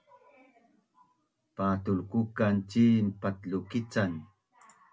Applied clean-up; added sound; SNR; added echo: none; none; none; none.